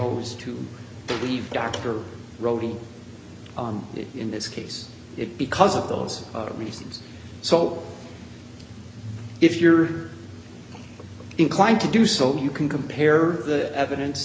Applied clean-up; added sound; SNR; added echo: none; none; none; none.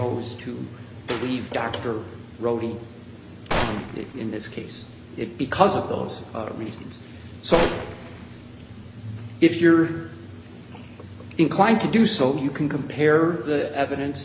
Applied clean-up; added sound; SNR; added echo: none; Gunshot, gunfire; 6 dB; none.